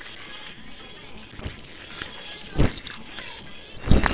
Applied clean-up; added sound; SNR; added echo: neural separator model SepFormer WHAMR!.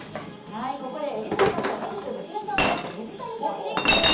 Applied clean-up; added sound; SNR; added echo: none; Chink, clink; -4 dB; reverberation time 0.7 s.